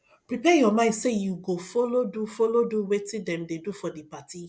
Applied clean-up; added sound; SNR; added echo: none; none; none; none.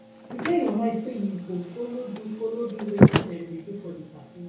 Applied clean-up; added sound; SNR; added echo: none; Slam; -3 dB; reverberation time 0.6 s.